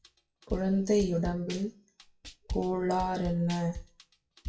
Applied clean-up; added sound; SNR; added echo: classical method WPE with log-MMSE.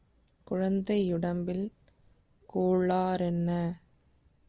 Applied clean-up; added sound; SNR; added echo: none; none; none; none.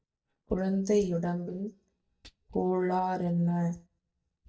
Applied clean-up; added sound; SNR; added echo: neural mask model DeepFilterNet 3.